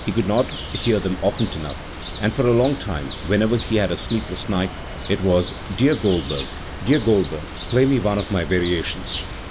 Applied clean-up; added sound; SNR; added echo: none; Bird; 6 dB; none.